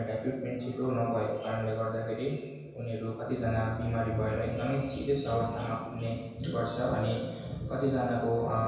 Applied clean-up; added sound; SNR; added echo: none; none; none; reverberation time 1.2 s.